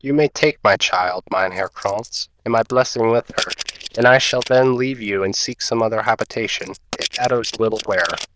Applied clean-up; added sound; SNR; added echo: neural diffusion model UNIVERSE++.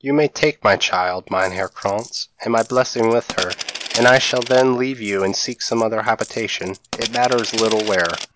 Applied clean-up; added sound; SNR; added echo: none; Coin (dropping); 11 dB; none.